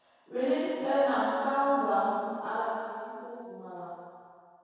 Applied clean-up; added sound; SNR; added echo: none; none; none; reverberation time 2.0 s.